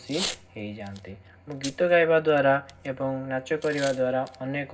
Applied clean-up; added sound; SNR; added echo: none; Packing tape, duct tape / Tearing; 15 dB; reverberation time 0.4 s.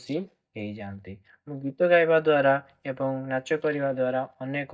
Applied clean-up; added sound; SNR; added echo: neural mask model DeepFilterNet 3.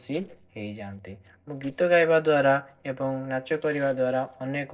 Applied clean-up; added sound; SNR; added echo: neural separator model SepFormer DNS4.